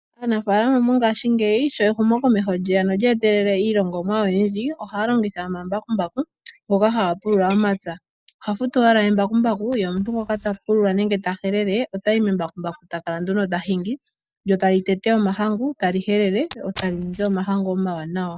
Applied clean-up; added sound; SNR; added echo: neural mask model DeepFilterNet 3.